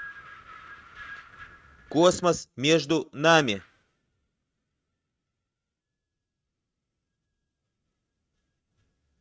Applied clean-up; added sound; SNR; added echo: neural mask model RNNoise.